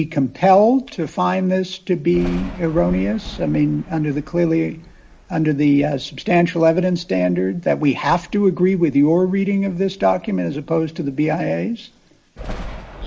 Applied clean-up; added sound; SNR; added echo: none; Thunder; 18 dB; none.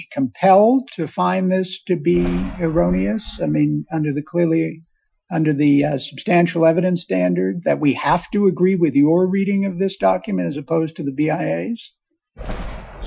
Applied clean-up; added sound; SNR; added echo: classical method Wiener filter.